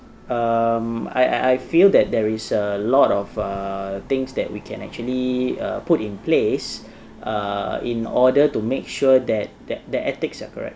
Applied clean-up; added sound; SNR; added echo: none; none; none; none.